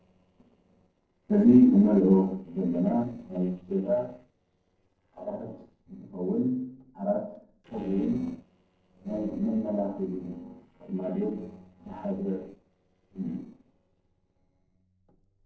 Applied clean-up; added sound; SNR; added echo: neural separator model SepFormer DNS4.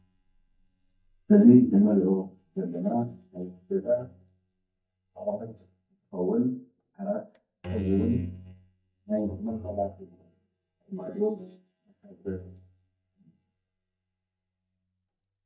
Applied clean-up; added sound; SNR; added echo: neural mask model DeepFilterNet 3.